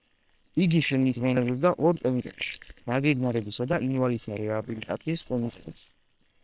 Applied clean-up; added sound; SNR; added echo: neural separator model SepFormer WHAM!.